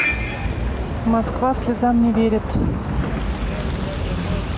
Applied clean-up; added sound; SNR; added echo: none; none; none; none.